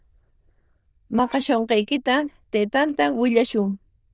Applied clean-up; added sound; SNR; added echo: neural diffusion model UNIVERSE++.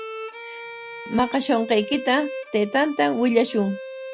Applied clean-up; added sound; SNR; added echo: none; Bowed string instrument; 13 dB; none.